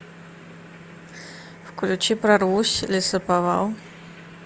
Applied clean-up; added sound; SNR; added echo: none; none; none; none.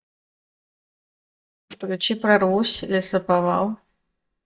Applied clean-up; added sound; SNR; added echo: neural mask model DeepFilterNet 3.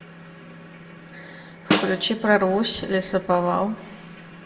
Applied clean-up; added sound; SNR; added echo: none; Snare drum; 4 dB; reverberation time 1.1 s.